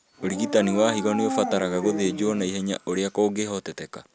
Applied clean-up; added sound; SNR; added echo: none; Dog; 9 dB; none.